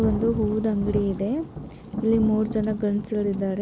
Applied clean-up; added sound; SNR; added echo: none; Thunder / Rain; 8 dB; none.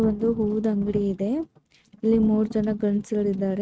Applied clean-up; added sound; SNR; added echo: neural mask model RNNoise.